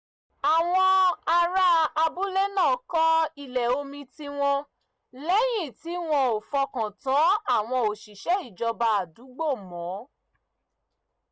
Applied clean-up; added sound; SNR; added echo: none; none; none; none.